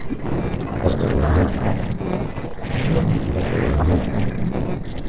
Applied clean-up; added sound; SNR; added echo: neural separator model SepFormer DNS4.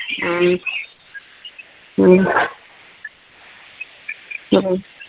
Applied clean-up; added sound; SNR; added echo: none; none; none; none.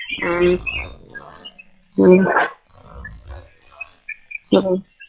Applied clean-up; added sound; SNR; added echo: classical method log-MMSE.